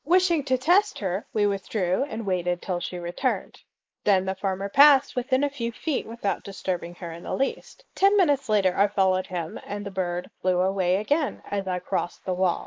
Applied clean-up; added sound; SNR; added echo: neural mask model Resemble Enhance denoiser.